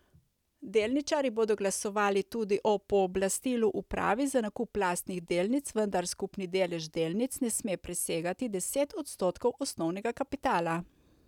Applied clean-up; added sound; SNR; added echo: none; none; none; none.